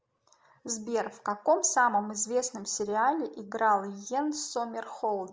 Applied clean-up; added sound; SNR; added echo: neural mask model Resemble Enhance denoiser.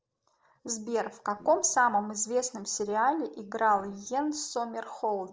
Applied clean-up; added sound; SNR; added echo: neural separator model SepFormer DNS4.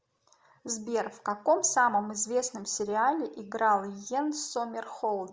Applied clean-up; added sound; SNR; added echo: none; none; none; none.